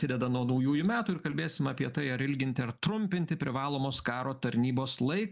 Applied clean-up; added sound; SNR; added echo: none; none; none; none.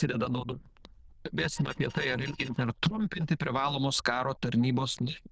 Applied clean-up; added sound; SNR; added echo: neural diffusion model UNIVERSE++.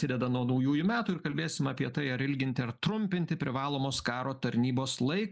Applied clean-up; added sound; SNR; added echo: neural mask model Resemble Enhance denoiser.